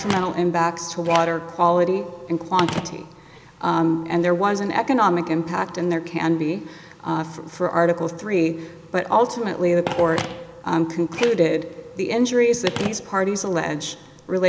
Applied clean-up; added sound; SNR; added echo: none; Telephone; 15 dB; none.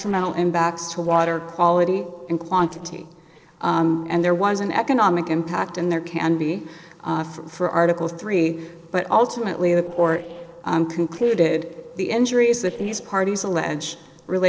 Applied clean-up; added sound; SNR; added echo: neural separator model SepFormer DNS4.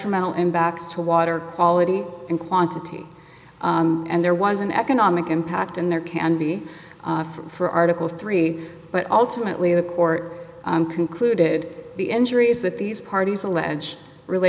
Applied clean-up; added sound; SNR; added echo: none; none; none; none.